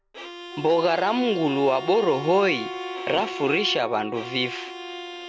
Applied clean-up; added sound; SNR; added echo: none; Wind instrument, woodwind instrument + Bowed string instrument; 10 dB; none.